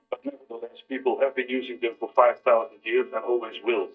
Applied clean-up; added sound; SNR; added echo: neural mask model DeepFilterNet 3.